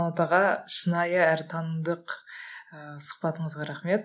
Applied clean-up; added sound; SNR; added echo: none; none; none; none.